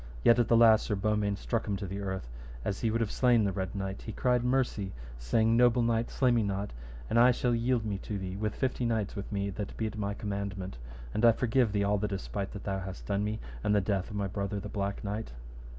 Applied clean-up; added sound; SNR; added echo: none; none; none; none.